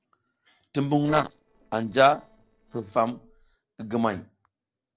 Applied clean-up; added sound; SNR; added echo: neural separator model SepFormer DNS4.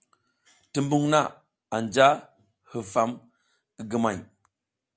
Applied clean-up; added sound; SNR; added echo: none; none; none; none.